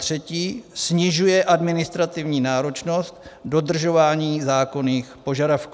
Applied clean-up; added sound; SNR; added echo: none; none; none; none.